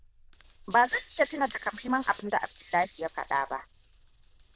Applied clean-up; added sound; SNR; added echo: neural diffusion model UNIVERSE++.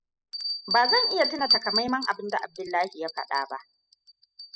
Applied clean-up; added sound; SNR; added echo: classical method spectral subtraction.